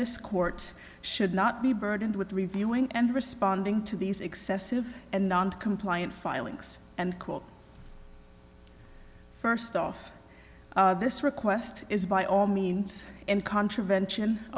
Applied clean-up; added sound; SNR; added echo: none; none; none; none.